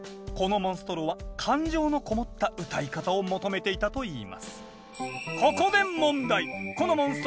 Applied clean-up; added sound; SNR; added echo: none; none; none; none.